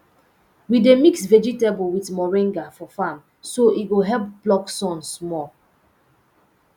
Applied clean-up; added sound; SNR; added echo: none; none; none; none.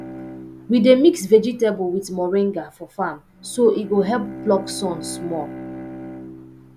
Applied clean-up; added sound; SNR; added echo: none; Bowed string instrument; 16 dB; none.